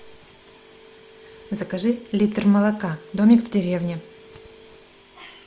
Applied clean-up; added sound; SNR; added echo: none; none; none; none.